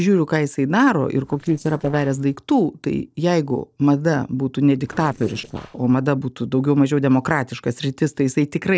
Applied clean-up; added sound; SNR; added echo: neural separator model SepFormer DNS4.